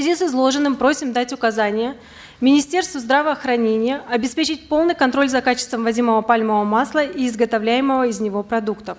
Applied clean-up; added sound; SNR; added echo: none; none; none; none.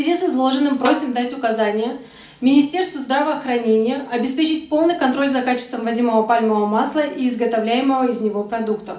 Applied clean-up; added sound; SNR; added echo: none; Snare drum; 11 dB; reverberation time 0.4 s.